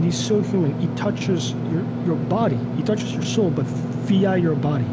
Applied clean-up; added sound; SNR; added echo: none; Engine / Mechanisms; 2 dB; none.